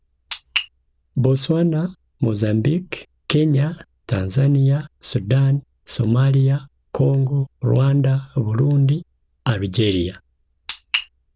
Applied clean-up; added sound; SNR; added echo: none; none; none; none.